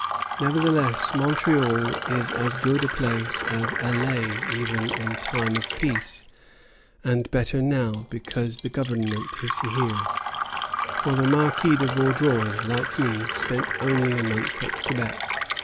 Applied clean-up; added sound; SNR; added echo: none; Fill (with liquid); 4 dB; none.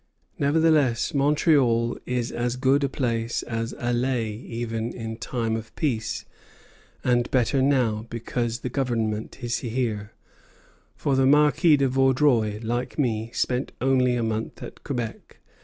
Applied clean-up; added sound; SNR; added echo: none; none; none; none.